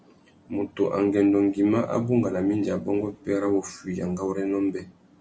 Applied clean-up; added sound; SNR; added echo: none; none; none; none.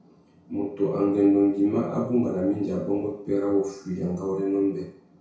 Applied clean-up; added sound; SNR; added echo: none; none; none; reverberation time 0.6 s.